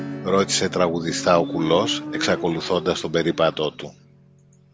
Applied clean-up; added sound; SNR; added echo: none; Motorcycle + Acoustic guitar / Strum; 11 dB; none.